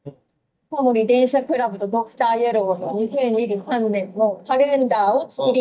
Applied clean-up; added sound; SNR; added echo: neural mask model DeepFilterNet 3.